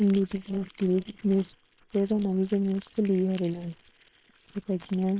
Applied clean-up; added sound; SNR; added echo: neural separator model SepFormer WHAM!.